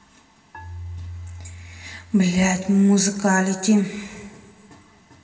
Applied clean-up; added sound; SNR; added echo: none; Marimba, xylophone; 17 dB; reverberation time 1.8 s.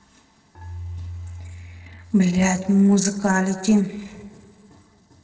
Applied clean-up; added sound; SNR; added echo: neural separator model SepFormer DNS4.